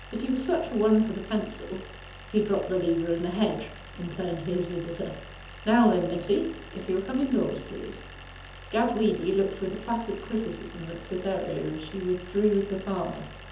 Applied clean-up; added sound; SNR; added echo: none; Idling; 15 dB; reverberation time 1.2 s.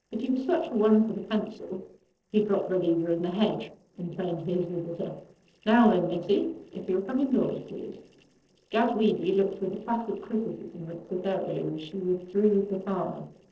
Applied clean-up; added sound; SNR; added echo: neural separator model SepFormer DNS4.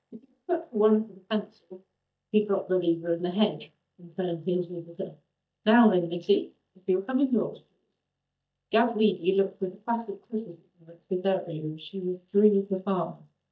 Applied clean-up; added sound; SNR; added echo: neural mask model DeepFilterNet 3.